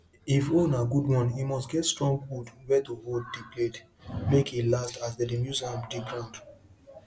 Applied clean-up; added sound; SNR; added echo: none; none; none; none.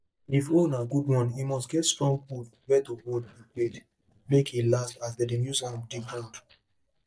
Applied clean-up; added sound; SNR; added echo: neural mask model DeepFilterNet 3.